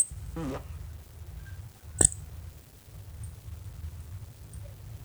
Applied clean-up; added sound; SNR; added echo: none; Fart; 4 dB; none.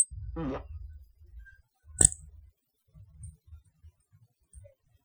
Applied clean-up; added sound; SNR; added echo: classical method Wiener filter.